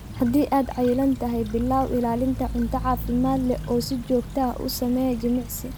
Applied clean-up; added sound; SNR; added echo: none; Stream / Trickle, dribble; 15 dB; none.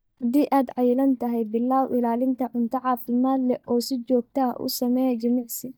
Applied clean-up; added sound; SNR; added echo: neural mask model DeepFilterNet 3.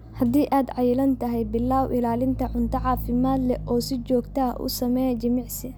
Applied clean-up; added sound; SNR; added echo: none; none; none; none.